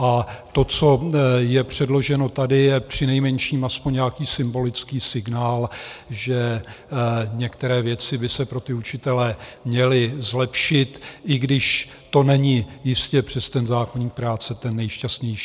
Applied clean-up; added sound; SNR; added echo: none; none; none; none.